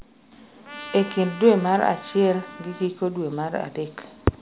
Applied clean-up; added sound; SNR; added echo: none; Trumpet; 17 dB; none.